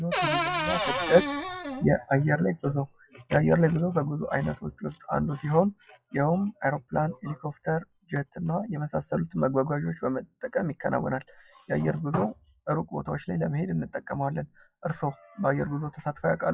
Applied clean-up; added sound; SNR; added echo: classical method log-MMSE.